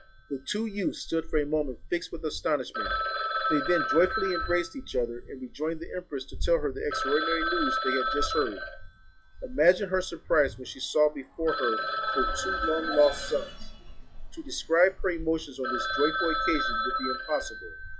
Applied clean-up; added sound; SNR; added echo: classical method log-MMSE.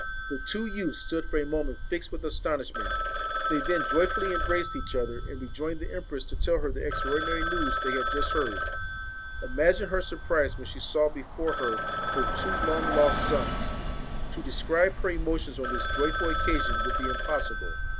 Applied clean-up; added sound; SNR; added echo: none; Bus + Telephone; 0 dB; none.